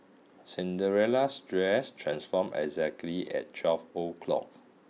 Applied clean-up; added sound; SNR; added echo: none; none; none; none.